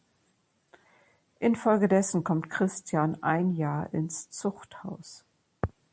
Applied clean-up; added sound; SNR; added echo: none; none; none; none.